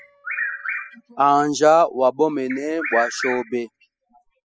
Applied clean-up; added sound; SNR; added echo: classical method spectral subtraction.